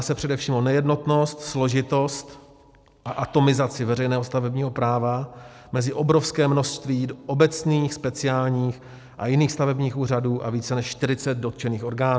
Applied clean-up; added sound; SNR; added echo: none; none; none; none.